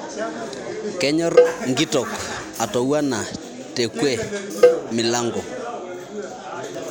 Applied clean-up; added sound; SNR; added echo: none; Cowbell; -2 dB; none.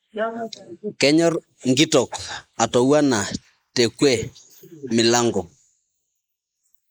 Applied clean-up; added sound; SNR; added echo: neural mask model Resemble Enhance denoiser.